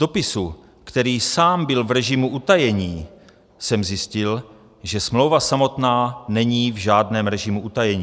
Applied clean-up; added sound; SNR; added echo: none; none; none; none.